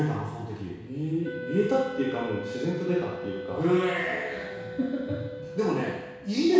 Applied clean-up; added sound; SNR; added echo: none; Wind instrument, woodwind instrument; 11 dB; reverberation time 1.1 s.